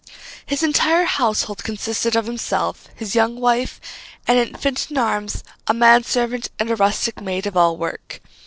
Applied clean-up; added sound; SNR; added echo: neural separator model SepFormer DNS4.